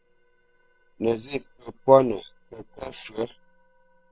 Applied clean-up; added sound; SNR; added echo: neural separator model SepFormer WHAM!.